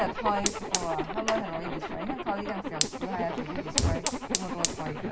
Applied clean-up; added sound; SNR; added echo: none; Zipper (clothing) + Fire; -2 dB; none.